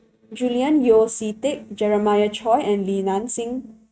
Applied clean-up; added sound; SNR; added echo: neural mask model RNNoise.